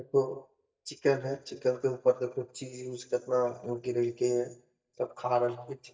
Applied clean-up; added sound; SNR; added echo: neural mask model DeepFilterNet 3.